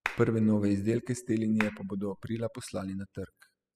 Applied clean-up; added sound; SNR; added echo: classical method spectral subtraction.